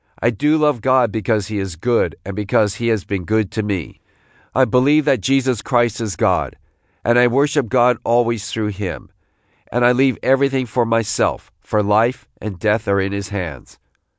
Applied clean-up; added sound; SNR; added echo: none; none; none; none.